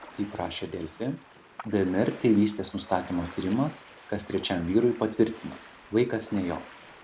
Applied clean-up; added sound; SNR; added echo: none; Ocean; 19 dB; none.